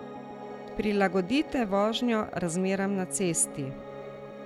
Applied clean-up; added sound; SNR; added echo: none; Piano; 12 dB; none.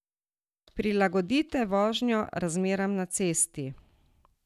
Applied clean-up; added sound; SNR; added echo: none; none; none; none.